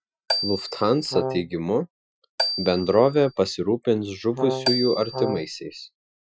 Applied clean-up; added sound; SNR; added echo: classical method Wiener filter.